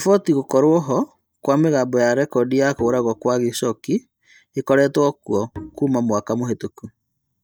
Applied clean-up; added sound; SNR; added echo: neural mask model DeepFilterNet 3.